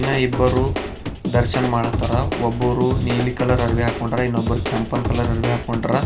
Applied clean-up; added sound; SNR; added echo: none; Drum / Drum kit; 2 dB; reverberation time 0.2 s.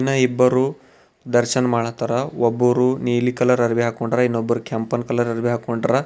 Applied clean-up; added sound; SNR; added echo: none; none; none; none.